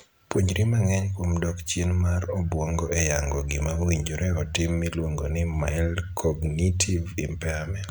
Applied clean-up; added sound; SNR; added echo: none; none; none; none.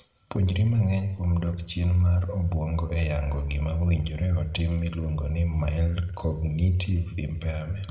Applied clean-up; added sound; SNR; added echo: none; none; none; reverberation time 1.0 s.